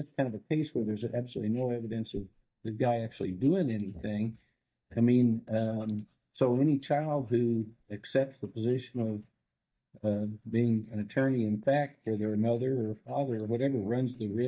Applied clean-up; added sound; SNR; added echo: neural mask model DeepFilterNet 3.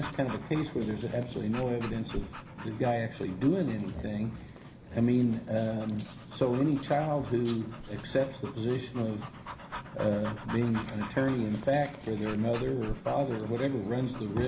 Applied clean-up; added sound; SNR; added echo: none; Dog; 14 dB; reverberation time 0.4 s.